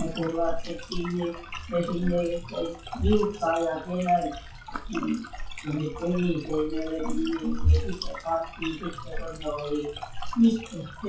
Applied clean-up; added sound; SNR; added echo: classical method WPE with log-MMSE.